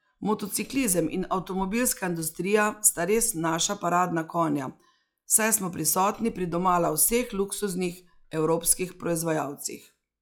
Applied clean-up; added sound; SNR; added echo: classical method log-MMSE.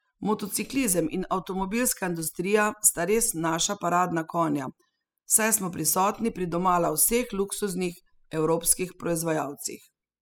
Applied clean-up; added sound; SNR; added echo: classical method spectral subtraction.